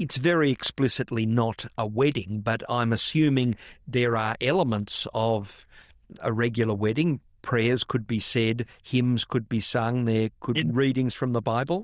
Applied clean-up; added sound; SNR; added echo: neural diffusion model UNIVERSE++.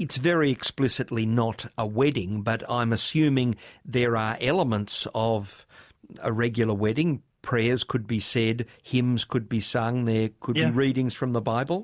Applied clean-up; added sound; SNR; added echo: none; none; none; none.